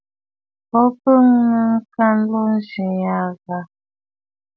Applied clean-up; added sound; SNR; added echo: none; none; none; none.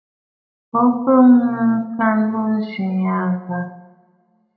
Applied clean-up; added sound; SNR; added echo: none; none; none; reverberation time 0.8 s.